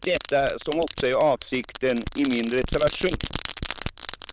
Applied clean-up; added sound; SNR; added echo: neural diffusion model UNIVERSE++.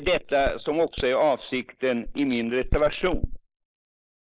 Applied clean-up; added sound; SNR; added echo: neural mask model Resemble Enhance denoiser.